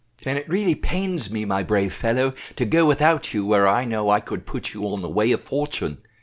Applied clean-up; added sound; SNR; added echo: none; none; none; none.